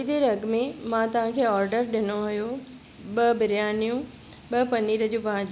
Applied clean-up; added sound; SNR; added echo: none; none; none; none.